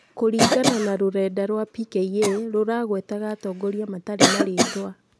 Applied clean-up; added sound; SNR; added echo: none; Cough; 2 dB; none.